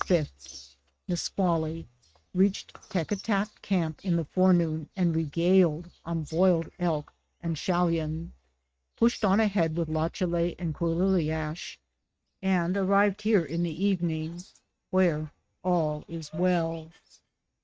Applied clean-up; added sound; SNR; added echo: neural mask model RNNoise.